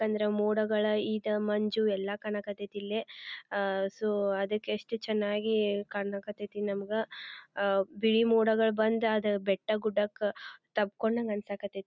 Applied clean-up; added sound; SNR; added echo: none; none; none; none.